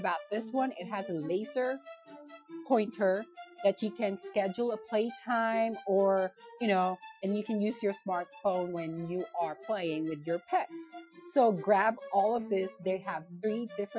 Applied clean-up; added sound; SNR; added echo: classical method Wiener filter.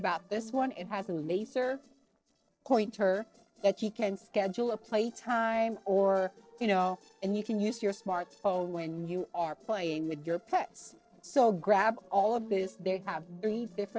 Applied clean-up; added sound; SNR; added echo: neural separator model SepFormer DNS4.